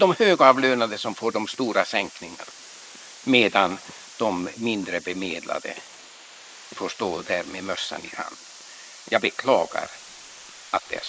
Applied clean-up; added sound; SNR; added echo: neural mask model Resemble Enhance denoiser.